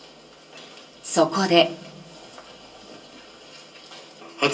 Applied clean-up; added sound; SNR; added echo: none; none; none; reverberation time 0.2 s.